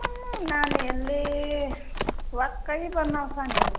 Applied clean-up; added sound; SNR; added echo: none; Livestock, farm animals, working animals; 0 dB; none.